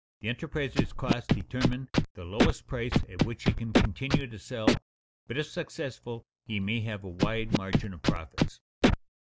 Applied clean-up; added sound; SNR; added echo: none; Scratching (performance technique); -5 dB; none.